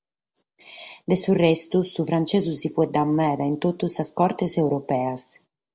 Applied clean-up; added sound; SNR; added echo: none; none; none; none.